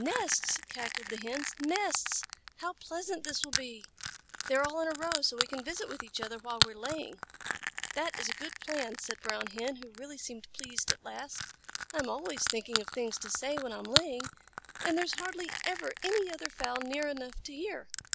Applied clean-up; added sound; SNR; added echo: none; Crushing; 2 dB; none.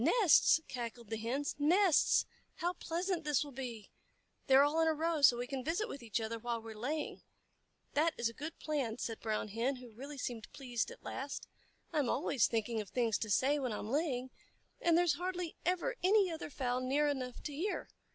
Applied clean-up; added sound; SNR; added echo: none; none; none; none.